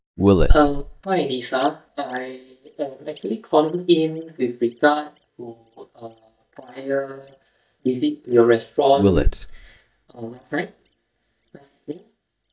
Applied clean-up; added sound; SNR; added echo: neural mask model DeepFilterNet 3.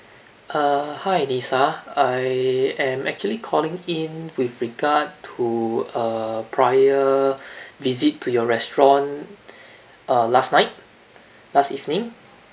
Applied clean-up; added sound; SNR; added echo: none; none; none; none.